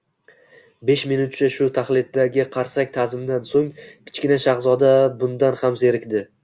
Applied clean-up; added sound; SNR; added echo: none; none; none; none.